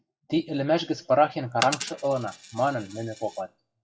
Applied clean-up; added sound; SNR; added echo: classical method WPE with log-MMSE.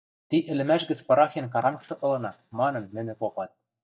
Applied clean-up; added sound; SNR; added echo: neural mask model DeepFilterNet 3.